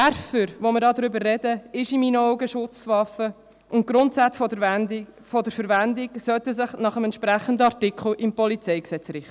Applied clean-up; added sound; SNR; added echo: none; none; none; none.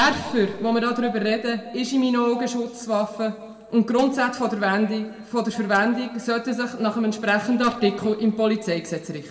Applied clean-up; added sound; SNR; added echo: none; none; none; reverberation time 1.6 s.